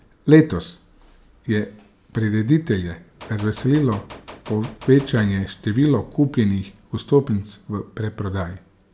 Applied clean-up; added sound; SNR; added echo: none; Gunshot, gunfire; 19 dB; none.